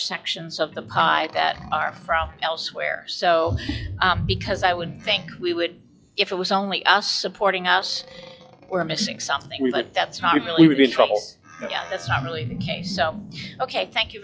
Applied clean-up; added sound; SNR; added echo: classical method log-MMSE.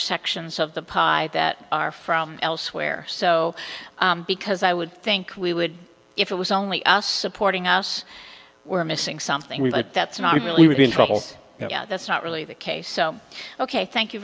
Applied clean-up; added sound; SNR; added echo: none; none; none; none.